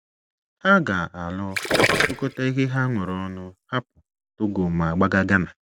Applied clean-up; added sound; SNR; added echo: none; Gurgling; 3 dB; none.